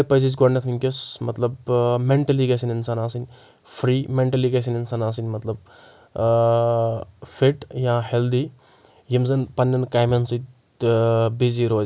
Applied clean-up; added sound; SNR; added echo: none; none; none; none.